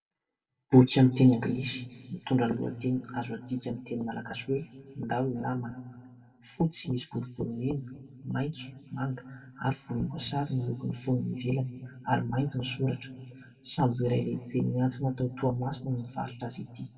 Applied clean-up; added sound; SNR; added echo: none; none; none; reverberation time 1.4 s.